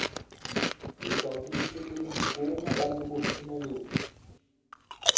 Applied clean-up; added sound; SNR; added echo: none; Chewing, mastication; -4 dB; reverberation time 0.7 s.